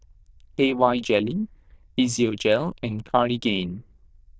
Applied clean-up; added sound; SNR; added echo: neural diffusion model UNIVERSE++.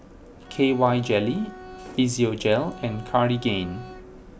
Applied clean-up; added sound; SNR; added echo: none; Bowed string instrument + Explosion; 18 dB; none.